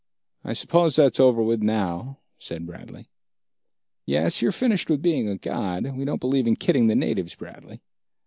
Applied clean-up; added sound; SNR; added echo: none; none; none; none.